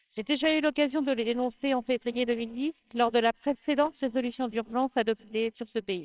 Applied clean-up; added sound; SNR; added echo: neural separator model SepFormer WHAMR!.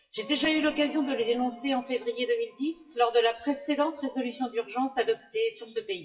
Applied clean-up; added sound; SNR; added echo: classical method WPE with log-MMSE.